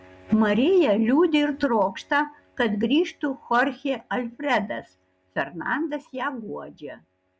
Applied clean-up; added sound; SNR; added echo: none; none; none; none.